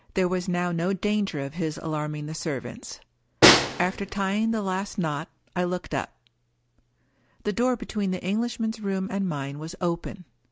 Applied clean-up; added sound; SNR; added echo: none; Snare drum; -2 dB; none.